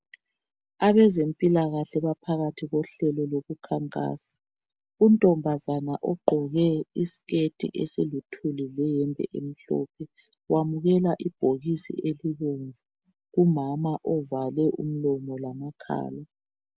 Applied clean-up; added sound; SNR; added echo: none; none; none; none.